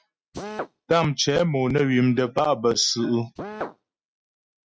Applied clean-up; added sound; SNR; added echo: neural mask model RNNoise.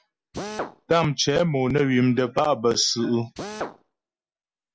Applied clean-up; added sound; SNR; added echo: none; Drill; 15 dB; none.